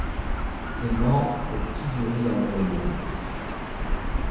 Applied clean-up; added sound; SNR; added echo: none; Gull, seagull / Ocean; 0 dB; reverberation time 1.2 s.